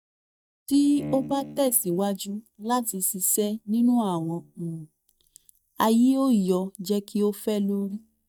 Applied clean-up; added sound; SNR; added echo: neural mask model DeepFilterNet 3.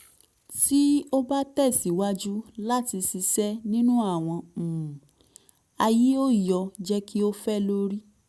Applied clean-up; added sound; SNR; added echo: none; none; none; none.